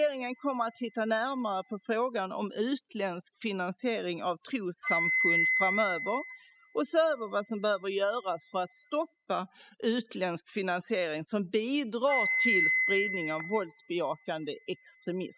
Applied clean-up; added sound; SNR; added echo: classical method spectral subtraction.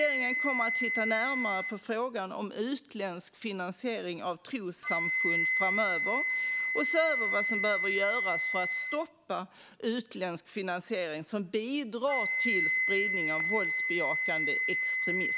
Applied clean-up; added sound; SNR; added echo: none; Wind instrument, woodwind instrument; -2 dB; none.